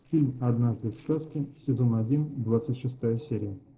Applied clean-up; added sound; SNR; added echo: neural separator model SepFormer DNS4.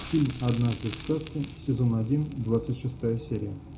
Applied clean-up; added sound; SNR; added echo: none; Crackle; 15 dB; reverberation time 0.3 s.